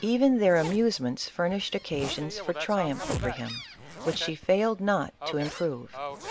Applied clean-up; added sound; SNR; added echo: none; Gull, seagull + Zipper (clothing); 11 dB; none.